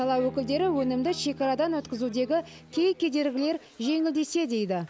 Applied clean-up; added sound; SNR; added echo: none; Bowed string instrument; 19 dB; none.